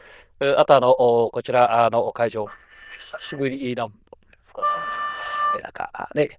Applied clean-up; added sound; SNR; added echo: neural diffusion model UNIVERSE++.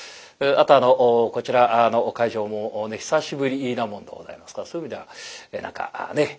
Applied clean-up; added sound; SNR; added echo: none; none; none; none.